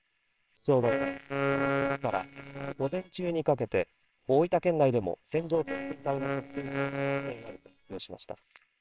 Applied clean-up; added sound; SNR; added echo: neural separator model SepFormer WHAMR!.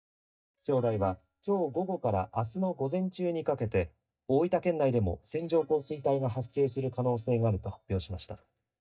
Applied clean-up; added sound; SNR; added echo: neural mask model DeepFilterNet 3.